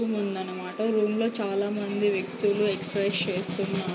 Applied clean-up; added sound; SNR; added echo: none; Snare drum; 11 dB; none.